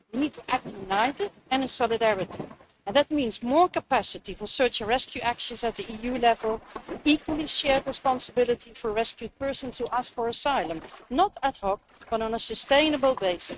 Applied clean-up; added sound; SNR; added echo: neural mask model RNNoise.